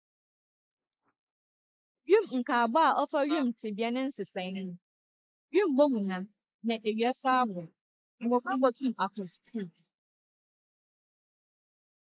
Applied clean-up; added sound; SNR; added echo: neural mask model Resemble Enhance denoiser.